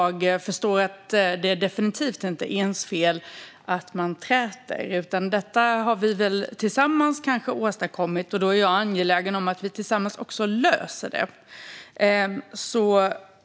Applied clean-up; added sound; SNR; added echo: none; none; none; none.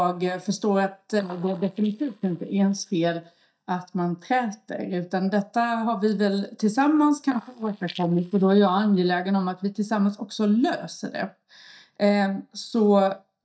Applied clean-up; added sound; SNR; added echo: neural mask model DeepFilterNet 3.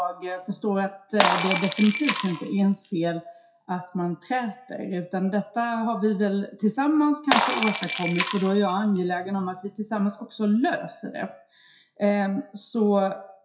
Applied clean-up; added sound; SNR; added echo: classical method WPE with log-MMSE.